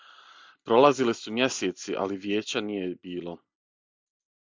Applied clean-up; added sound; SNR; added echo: none; none; none; none.